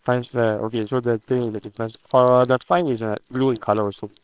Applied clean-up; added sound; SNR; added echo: neural separator model SepFormer WHAMR!.